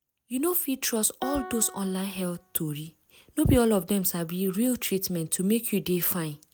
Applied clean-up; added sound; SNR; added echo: none; Piano; 16 dB; none.